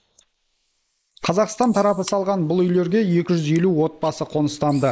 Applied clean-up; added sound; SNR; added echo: neural mask model Resemble Enhance denoiser.